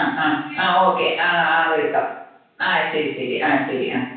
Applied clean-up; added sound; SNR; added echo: none; none; none; reverberation time 0.7 s.